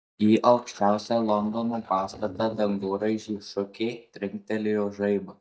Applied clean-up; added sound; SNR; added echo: neural mask model DeepFilterNet 3.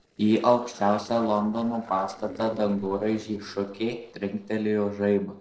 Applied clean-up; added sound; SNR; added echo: neural separator model SepFormer DNS4.